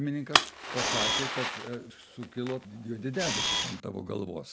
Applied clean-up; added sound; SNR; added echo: none; Camera + Fire; -4 dB; none.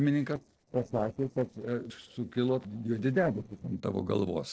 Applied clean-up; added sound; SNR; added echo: neural separator model SepFormer DNS4.